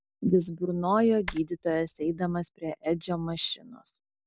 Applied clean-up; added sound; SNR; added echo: none; Typing; 17 dB; none.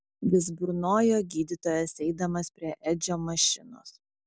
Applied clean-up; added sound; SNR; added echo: none; none; none; none.